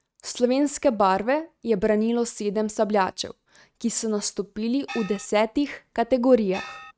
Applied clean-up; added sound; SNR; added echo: neural mask model RNNoise.